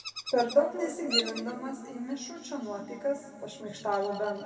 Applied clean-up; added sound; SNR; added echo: none; Bird vocalization, bird call, bird song; 9 dB; reverberation time 2.2 s.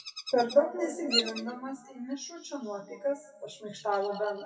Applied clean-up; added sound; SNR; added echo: classical method WPE with log-MMSE.